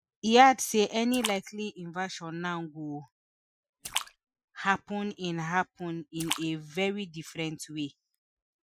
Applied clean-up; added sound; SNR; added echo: classical method Wiener filter.